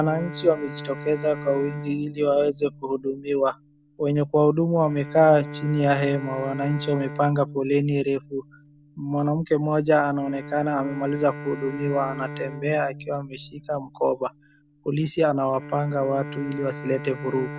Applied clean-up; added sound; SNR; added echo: none; Bowed string instrument; 14 dB; none.